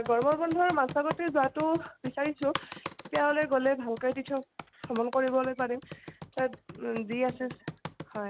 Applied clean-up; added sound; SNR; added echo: none; Computer keyboard; 12 dB; none.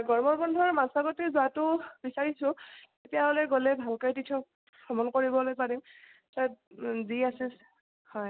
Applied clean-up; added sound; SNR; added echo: none; none; none; none.